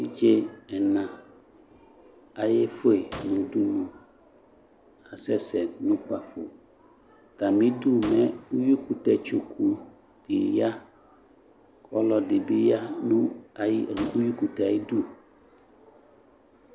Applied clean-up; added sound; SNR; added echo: none; Gunshot, gunfire; 20 dB; none.